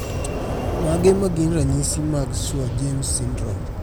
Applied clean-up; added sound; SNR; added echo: none; Sliding door; 4 dB; none.